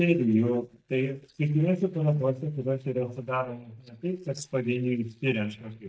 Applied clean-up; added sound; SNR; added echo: neural mask model DeepFilterNet 3.